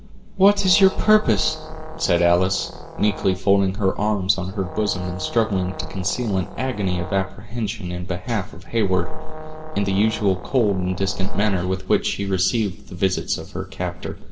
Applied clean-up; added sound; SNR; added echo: none; Brass instrument; 16 dB; reverberation time 0.7 s.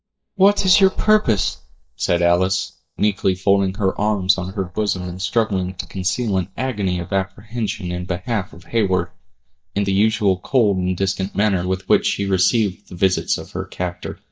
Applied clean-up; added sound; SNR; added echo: neural mask model DeepFilterNet 3.